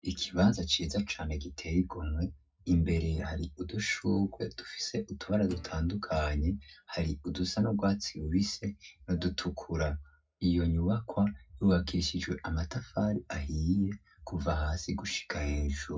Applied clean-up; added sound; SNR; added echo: none; Guitar; 20 dB; reverberation time 0.3 s.